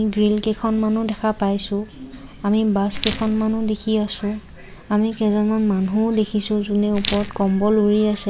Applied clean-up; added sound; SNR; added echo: none; Rattle; 8 dB; none.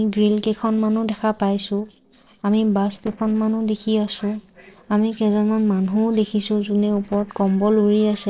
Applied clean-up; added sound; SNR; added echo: neural separator model SepFormer DNS4.